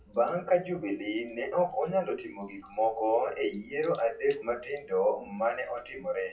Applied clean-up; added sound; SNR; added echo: classical method WPE with log-MMSE.